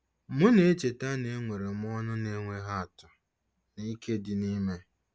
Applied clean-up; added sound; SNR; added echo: none; none; none; none.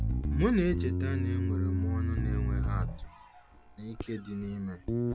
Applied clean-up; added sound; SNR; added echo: none; Bass guitar; -4 dB; none.